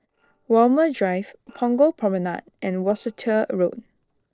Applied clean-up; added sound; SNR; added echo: neural separator model SepFormer DNS4.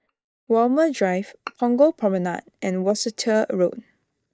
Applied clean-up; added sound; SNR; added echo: neural mask model DeepFilterNet 3.